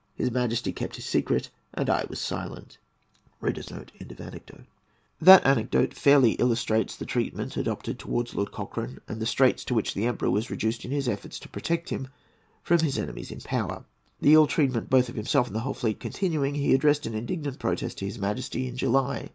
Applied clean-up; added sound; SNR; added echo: none; none; none; none.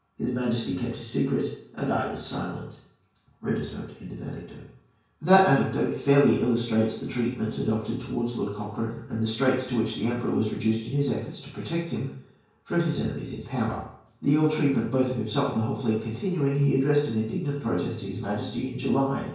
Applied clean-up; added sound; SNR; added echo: none; none; none; reverberation time 0.5 s.